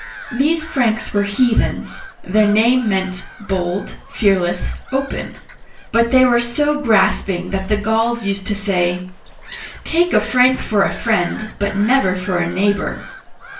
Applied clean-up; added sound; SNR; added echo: none; Gull, seagull / Bird vocalization, bird call, bird song; 17 dB; reverberation time 0.3 s.